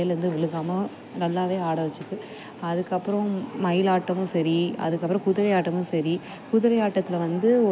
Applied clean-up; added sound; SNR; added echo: none; none; none; none.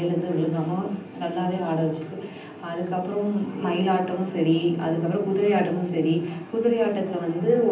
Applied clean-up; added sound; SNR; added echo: none; none; none; reverberation time 0.6 s.